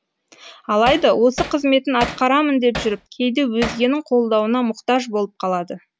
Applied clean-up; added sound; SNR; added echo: none; Hammer; 12 dB; none.